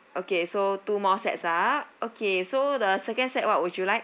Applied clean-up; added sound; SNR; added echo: none; none; none; none.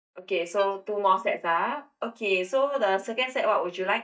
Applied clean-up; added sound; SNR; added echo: neural mask model DeepFilterNet 3.